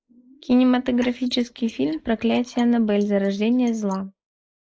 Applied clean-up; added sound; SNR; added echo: neural mask model Resemble Enhance denoiser.